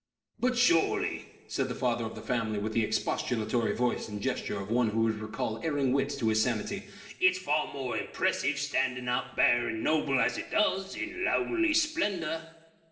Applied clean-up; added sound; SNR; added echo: neural separator model SepFormer DNS4.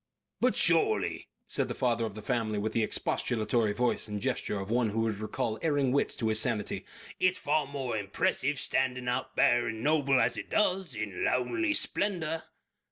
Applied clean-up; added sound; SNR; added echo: none; none; none; none.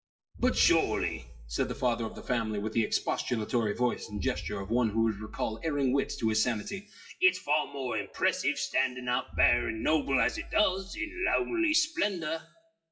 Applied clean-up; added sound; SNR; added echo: classical method WPE with log-MMSE.